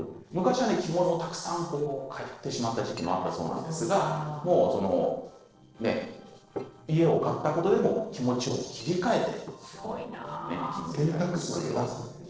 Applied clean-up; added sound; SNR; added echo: neural separator model SepFormer DNS4.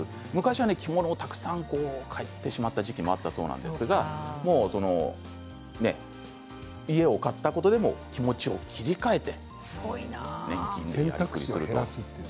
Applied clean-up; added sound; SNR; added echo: none; none; none; none.